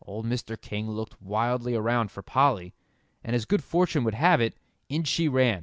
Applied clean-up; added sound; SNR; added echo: none; none; none; none.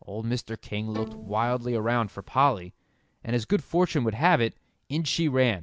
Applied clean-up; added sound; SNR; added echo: none; Bowed string instrument; 14 dB; none.